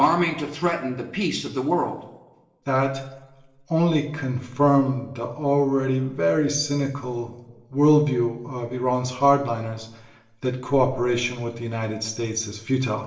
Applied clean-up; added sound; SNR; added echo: none; none; none; reverberation time 0.8 s.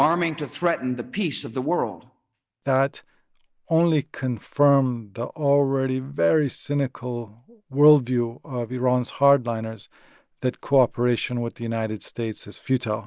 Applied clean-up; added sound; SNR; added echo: none; none; none; none.